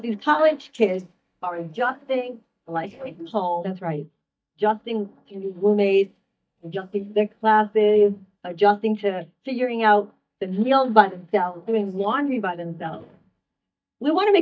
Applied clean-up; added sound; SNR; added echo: neural mask model DeepFilterNet 3.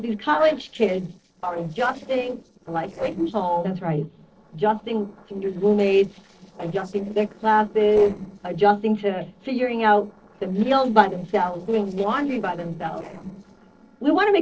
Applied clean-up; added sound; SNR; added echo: neural separator model SepFormer DNS4.